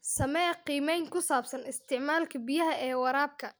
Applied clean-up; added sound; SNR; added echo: none; none; none; none.